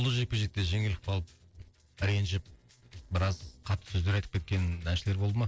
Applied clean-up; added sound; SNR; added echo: neural separator model SepFormer DNS4.